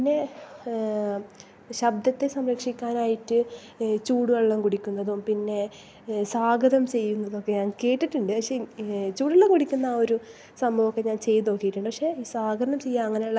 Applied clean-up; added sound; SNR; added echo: none; none; none; none.